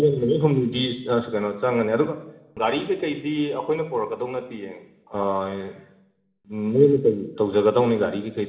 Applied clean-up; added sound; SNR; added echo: none; none; none; reverberation time 0.8 s.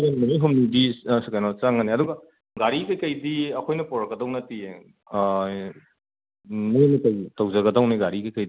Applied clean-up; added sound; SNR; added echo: none; none; none; none.